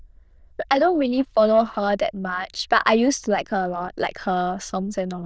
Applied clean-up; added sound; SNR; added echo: neural diffusion model UNIVERSE++.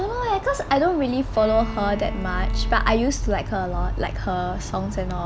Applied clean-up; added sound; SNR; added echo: none; Bowed string instrument; 15 dB; none.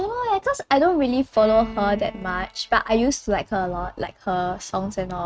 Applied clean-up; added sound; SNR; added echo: neural mask model RNNoise.